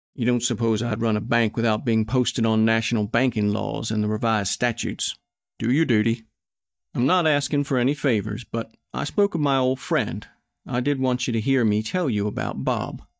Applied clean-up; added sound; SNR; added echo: neural mask model DeepFilterNet 3.